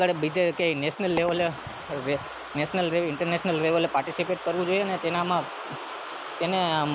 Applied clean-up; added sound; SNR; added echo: none; Coin (dropping); 18 dB; none.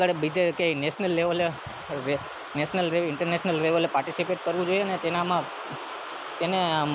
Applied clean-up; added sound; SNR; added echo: none; none; none; none.